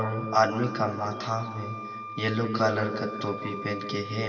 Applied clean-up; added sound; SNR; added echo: none; Wind instrument, woodwind instrument; 11 dB; reverberation time 2.4 s.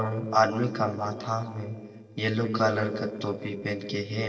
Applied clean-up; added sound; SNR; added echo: neural separator model SepFormer DNS4.